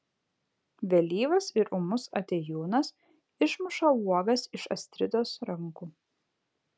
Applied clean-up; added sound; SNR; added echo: none; none; none; none.